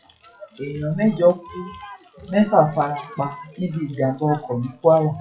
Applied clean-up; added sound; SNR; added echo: classical method WPE with log-MMSE.